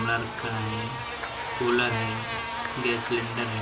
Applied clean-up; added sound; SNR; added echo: none; Buzz; 3 dB; reverberation time 0.2 s.